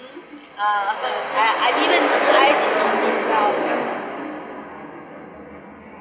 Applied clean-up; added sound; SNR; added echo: none; none; none; none.